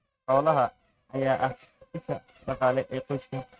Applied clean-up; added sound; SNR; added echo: neural mask model RNNoise.